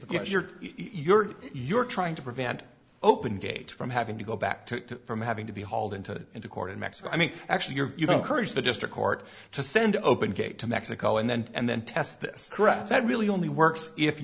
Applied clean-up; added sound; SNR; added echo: none; none; none; none.